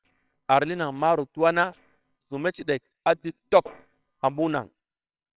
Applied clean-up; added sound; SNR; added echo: neural separator model SepFormer WHAMR!.